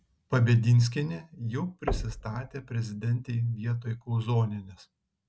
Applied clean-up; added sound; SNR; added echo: none; Knock; 11 dB; none.